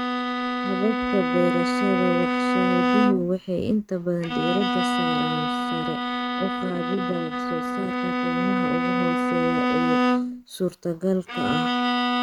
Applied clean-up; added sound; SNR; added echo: neural mask model RNNoise.